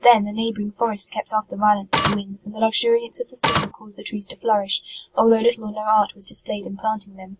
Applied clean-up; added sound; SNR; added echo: none; Printer; -2 dB; none.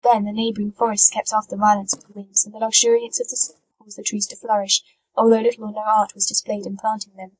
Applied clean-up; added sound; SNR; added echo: neural mask model DeepFilterNet 3.